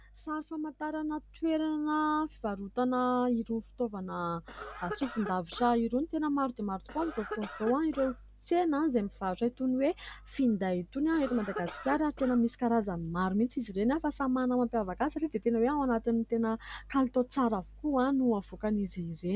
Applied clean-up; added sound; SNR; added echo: none; Cough; 13 dB; none.